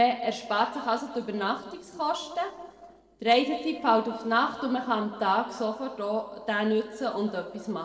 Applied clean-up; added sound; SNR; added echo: neural separator model SepFormer DNS4.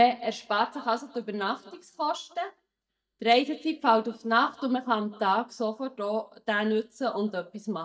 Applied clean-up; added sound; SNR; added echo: neural mask model DeepFilterNet 3.